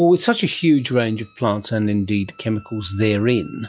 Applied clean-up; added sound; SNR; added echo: classical method log-MMSE.